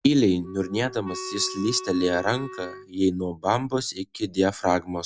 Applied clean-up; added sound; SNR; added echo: none; Wind instrument, woodwind instrument; 14 dB; none.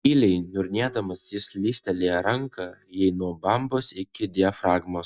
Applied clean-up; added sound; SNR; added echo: neural mask model DeepFilterNet 3.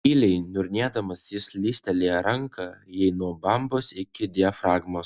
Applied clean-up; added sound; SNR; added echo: none; none; none; none.